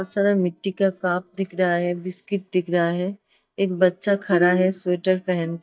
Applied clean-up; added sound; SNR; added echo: neural mask model DeepFilterNet 3.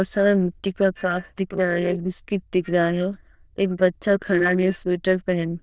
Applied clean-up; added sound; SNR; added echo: neural diffusion model UNIVERSE++.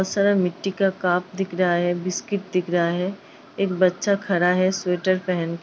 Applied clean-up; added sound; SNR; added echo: none; none; none; none.